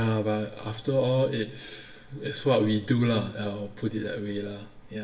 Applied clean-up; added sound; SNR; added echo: none; none; none; reverberation time 0.7 s.